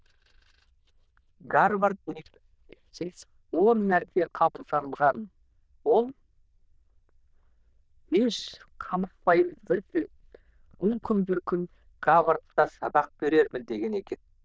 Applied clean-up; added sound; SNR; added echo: neural diffusion model UNIVERSE++.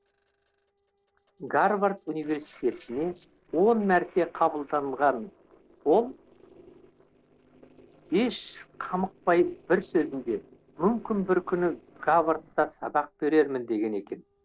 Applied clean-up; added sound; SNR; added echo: neural separator model SepFormer DNS4.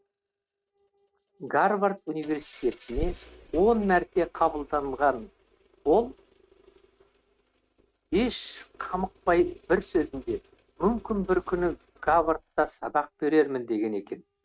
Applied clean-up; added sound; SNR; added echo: neural mask model RNNoise.